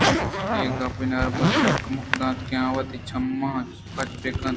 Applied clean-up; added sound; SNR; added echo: none; Zipper (clothing); -1 dB; reverberation time 0.3 s.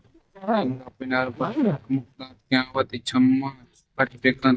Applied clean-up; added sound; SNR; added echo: neural mask model DeepFilterNet 3.